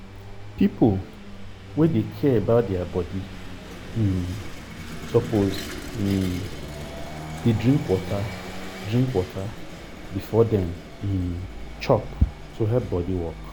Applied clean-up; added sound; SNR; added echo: none; Engine / Vehicle; 10 dB; none.